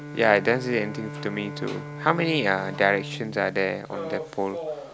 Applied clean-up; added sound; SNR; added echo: none; Bowed string instrument; 12 dB; none.